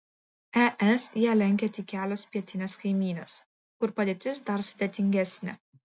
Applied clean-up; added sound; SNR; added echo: none; none; none; none.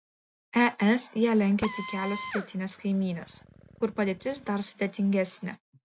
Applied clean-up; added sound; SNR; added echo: none; Drill; 13 dB; none.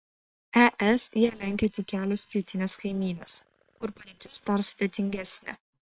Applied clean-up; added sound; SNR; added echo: neural separator model SepFormer WHAM!.